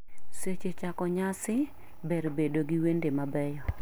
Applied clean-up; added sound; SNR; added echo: none; none; none; none.